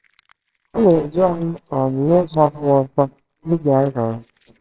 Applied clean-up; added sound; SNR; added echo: neural separator model SepFormer WHAMR!.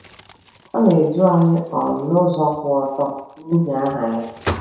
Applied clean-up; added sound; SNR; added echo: none; Crumpling, crinkling; 16 dB; reverberation time 0.7 s.